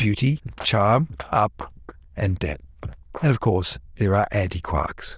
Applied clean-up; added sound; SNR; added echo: neural diffusion model UNIVERSE++.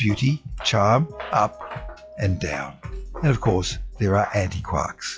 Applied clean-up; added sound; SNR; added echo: classical method log-MMSE.